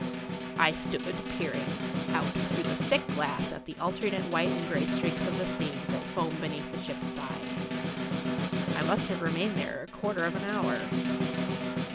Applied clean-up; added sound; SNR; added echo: none; Snare drum; -2 dB; none.